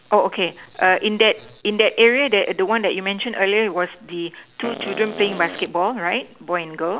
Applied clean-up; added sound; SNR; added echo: none; Fart; 11 dB; none.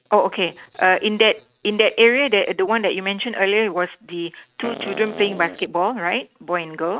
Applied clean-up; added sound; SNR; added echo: neural mask model RNNoise.